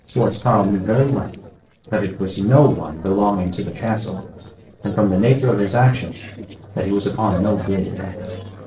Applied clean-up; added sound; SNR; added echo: neural separator model SepFormer DNS4.